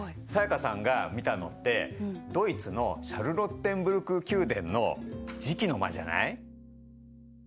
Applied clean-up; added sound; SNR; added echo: none; none; none; none.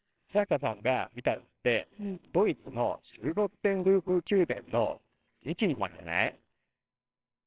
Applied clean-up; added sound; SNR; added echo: neural separator model SepFormer WHAMR!.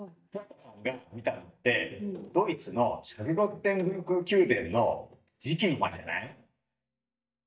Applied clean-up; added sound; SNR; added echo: neural mask model DeepFilterNet 3.